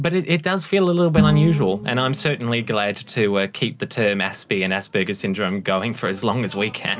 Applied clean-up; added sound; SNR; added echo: none; Bowed string instrument; 7 dB; none.